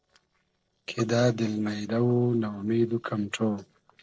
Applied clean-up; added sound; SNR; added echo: neural separator model SepFormer DNS4.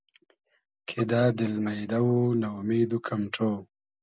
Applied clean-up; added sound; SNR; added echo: none; none; none; none.